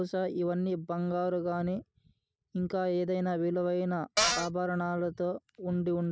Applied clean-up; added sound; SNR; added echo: neural mask model DeepFilterNet 3.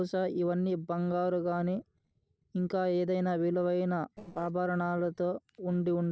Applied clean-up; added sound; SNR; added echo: neural separator model SepFormer DNS4.